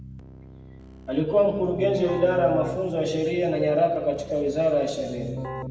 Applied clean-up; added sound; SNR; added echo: none; Keyboard (musical); 13 dB; reverberation time 1.3 s.